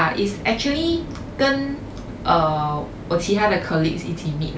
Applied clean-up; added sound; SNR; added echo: none; Organ; 19 dB; none.